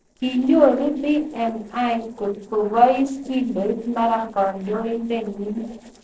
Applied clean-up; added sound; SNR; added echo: neural separator model SepFormer DNS4.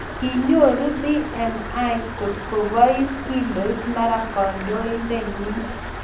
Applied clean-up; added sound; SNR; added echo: none; Stream; 9 dB; reverberation time 0.6 s.